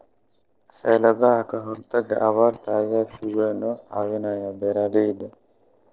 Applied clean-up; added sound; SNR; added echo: neural separator model SepFormer DNS4.